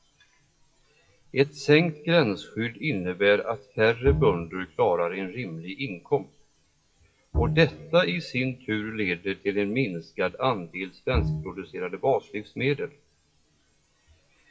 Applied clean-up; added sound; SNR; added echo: classical method WPE with log-MMSE.